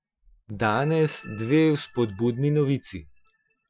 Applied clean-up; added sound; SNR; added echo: classical method Wiener filter.